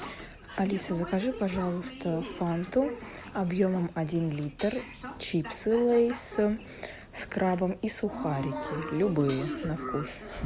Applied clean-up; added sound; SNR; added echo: none; Hi-hat; 20 dB; none.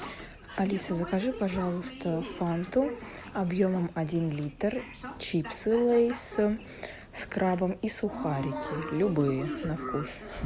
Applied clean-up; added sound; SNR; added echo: none; none; none; none.